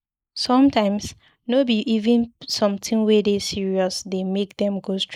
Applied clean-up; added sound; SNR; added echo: neural mask model Resemble Enhance denoiser.